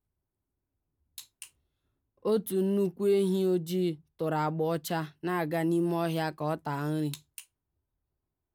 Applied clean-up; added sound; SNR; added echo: none; none; none; none.